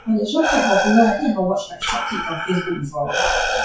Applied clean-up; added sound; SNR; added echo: classical method WPE with log-MMSE.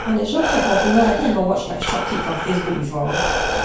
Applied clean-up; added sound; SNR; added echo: none; Breathing; 3 dB; reverberation time 0.5 s.